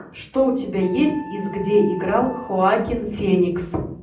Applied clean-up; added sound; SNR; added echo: none; Wind instrument, woodwind instrument; 19 dB; reverberation time 0.6 s.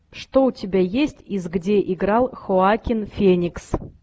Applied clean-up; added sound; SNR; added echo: none; none; none; none.